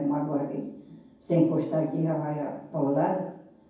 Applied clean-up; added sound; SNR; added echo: none; none; none; reverberation time 0.9 s.